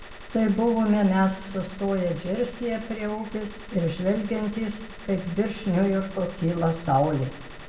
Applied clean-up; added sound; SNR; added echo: none; Gunshot, gunfire; 14 dB; reverberation time 1.1 s.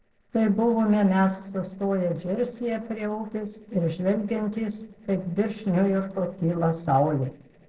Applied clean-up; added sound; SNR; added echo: neural separator model SepFormer DNS4.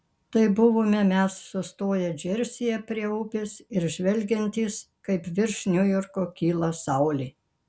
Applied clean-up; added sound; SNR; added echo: none; none; none; none.